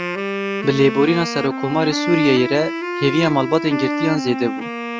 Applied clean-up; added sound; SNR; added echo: none; Wind instrument, woodwind instrument; 5 dB; none.